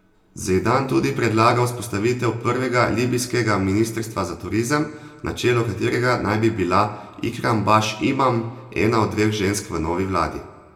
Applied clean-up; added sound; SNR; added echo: none; none; none; reverberation time 0.3 s.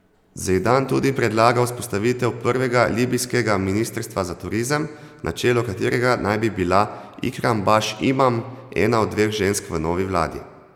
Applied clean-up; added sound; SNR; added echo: none; none; none; none.